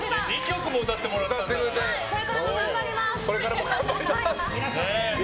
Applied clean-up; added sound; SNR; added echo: none; Respiratory sounds; 18 dB; none.